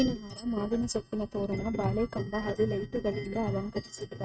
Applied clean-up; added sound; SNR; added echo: neural mask model RNNoise.